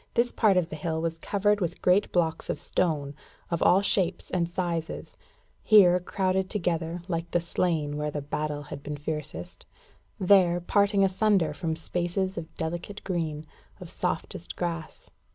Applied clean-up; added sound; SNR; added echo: none; none; none; none.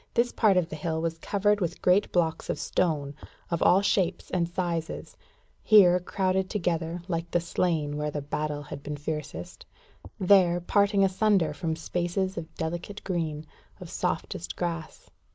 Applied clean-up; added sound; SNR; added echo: neural mask model Resemble Enhance denoiser.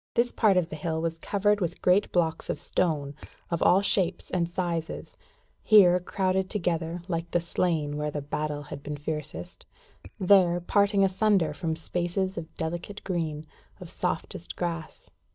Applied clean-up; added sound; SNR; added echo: neural mask model DeepFilterNet 3.